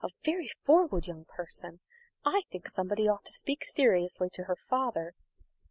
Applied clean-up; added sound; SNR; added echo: none; none; none; none.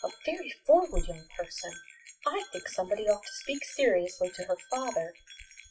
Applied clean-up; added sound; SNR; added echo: classical method WPE with log-MMSE.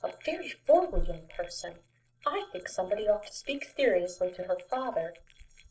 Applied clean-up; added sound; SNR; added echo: neural separator model SepFormer DNS4.